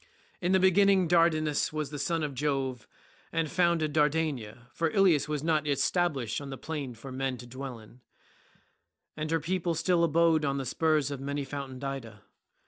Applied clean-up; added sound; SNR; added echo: none; none; none; none.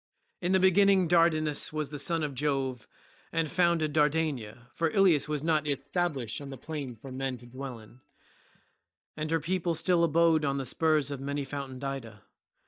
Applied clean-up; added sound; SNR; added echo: neural mask model DeepFilterNet 3.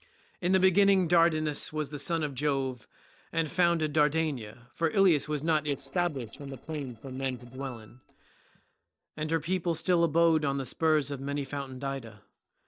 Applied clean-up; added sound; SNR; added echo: neural separator model SepFormer DNS4.